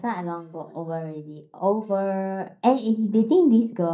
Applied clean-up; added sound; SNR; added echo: neural mask model DeepFilterNet 3.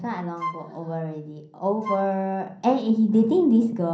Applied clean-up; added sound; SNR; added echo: none; Wind instrument, woodwind instrument; 11 dB; reverberation time 0.6 s.